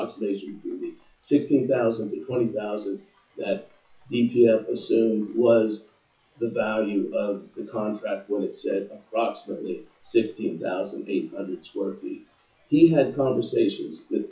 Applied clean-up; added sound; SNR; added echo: classical method WPE with log-MMSE.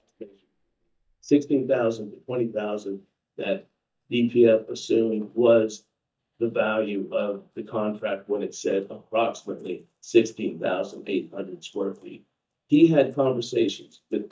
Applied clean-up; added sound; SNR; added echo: neural mask model DeepFilterNet 3.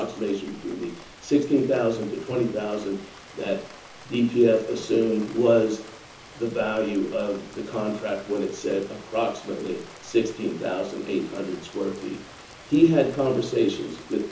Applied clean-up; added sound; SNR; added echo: none; Rain; 20 dB; reverberation time 0.7 s.